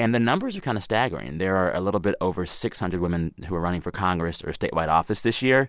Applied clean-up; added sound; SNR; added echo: none; none; none; none.